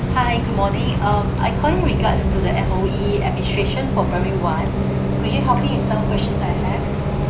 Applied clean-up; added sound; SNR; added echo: none; Bus; -4 dB; reverberation time 0.5 s.